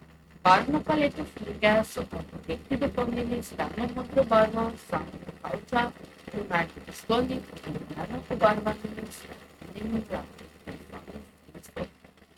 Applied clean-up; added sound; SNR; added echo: neural mask model RNNoise.